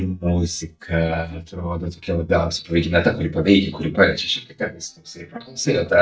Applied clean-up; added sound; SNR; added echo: neural mask model DeepFilterNet 3.